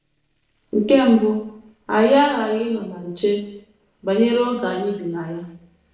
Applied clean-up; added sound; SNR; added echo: neural separator model SepFormer DNS4.